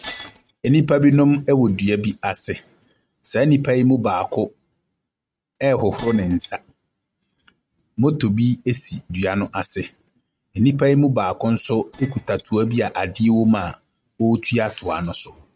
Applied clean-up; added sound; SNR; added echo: neural mask model RNNoise.